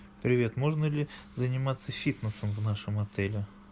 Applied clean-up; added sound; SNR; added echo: none; none; none; none.